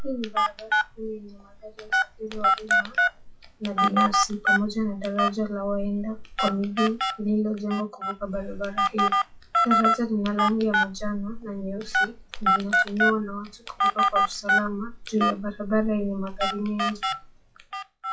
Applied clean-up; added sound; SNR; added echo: classical method WPE with log-MMSE.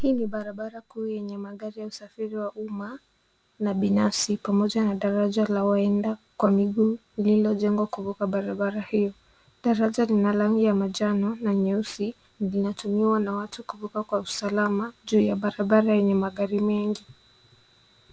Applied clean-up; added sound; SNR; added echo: none; none; none; none.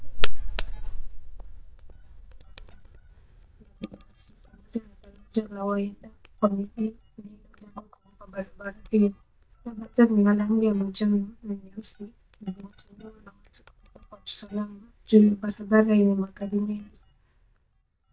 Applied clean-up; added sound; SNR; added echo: neural mask model DeepFilterNet 3.